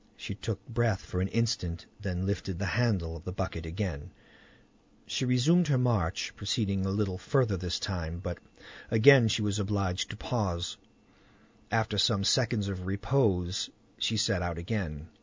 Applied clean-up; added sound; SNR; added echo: none; none; none; none.